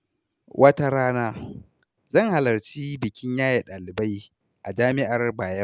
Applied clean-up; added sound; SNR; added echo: none; none; none; none.